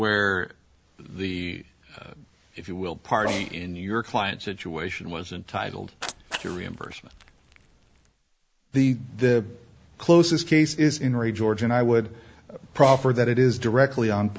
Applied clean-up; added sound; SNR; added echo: none; Cat; 18 dB; none.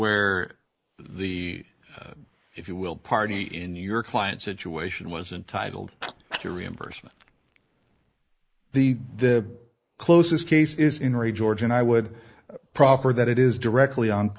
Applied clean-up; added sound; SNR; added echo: neural mask model Resemble Enhance denoiser.